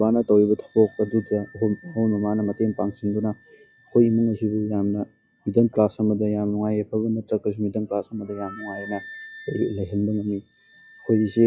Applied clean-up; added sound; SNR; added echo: classical method log-MMSE.